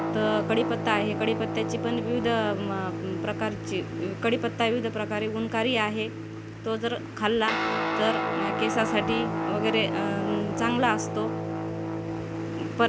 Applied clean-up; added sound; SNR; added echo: none; Guitar; 2 dB; none.